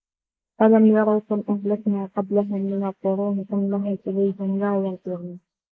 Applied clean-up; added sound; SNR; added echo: neural mask model Resemble Enhance denoiser.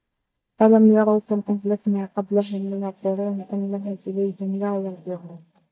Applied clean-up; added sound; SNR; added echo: neural mask model DeepFilterNet 3.